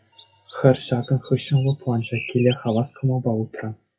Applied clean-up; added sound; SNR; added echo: classical method WPE with log-MMSE.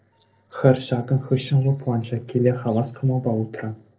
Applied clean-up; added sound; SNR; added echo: neural separator model SepFormer DNS4.